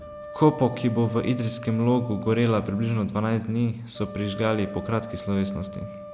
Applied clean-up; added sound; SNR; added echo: none; Wind instrument, woodwind instrument; 15 dB; none.